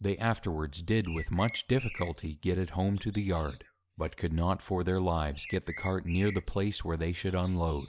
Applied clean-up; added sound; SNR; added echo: neural mask model Resemble Enhance denoiser.